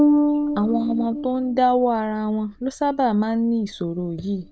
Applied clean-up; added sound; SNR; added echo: neural diffusion model UNIVERSE++.